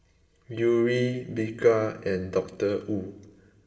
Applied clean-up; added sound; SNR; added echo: none; none; none; reverberation time 1.0 s.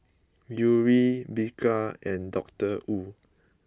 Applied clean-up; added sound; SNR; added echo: none; none; none; none.